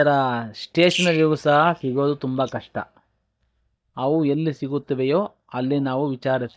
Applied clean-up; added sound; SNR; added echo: neural mask model DeepFilterNet 3.